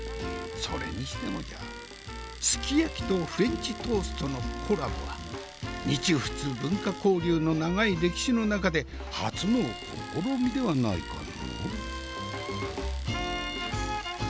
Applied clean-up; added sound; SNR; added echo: none; Domestic sounds, home sounds; 20 dB; none.